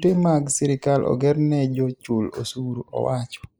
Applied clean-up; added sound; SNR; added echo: neural mask model Resemble Enhance denoiser.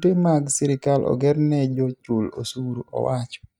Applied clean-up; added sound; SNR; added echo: neural mask model DeepFilterNet 3.